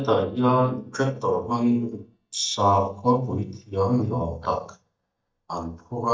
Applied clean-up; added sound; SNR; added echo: neural mask model DeepFilterNet 3.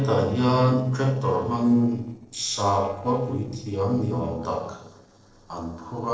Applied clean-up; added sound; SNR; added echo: neural separator model SepFormer DNS4.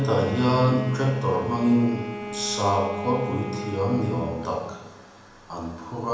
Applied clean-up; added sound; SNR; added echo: none; Bowed string instrument; 11 dB; reverberation time 1.0 s.